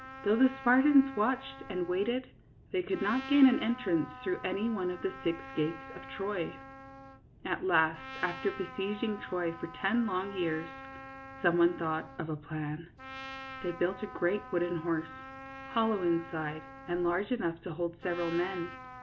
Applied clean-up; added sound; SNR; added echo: none; Trumpet; 15 dB; none.